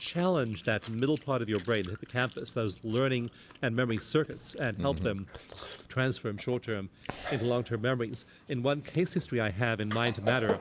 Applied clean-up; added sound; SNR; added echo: none; Chewing, mastication; 12 dB; none.